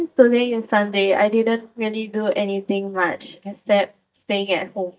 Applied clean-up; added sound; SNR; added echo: neural mask model DeepFilterNet 3.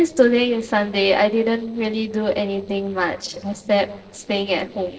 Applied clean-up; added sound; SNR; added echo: neural separator model SepFormer DNS4.